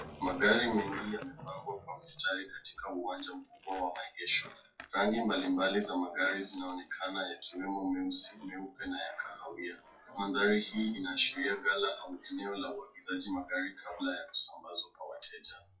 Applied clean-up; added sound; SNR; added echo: classical method WPE with log-MMSE.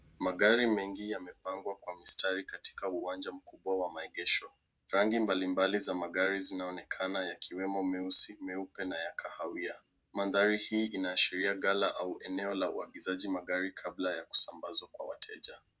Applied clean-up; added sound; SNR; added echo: none; none; none; none.